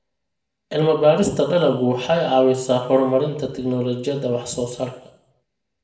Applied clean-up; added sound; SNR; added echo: none; none; none; reverberation time 0.6 s.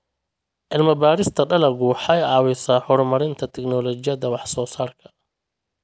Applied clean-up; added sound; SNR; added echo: none; none; none; none.